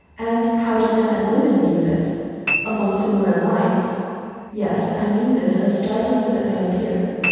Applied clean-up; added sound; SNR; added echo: none; Piano; 13 dB; reverberation time 2.1 s.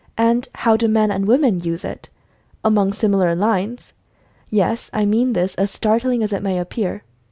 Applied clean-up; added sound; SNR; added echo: none; none; none; none.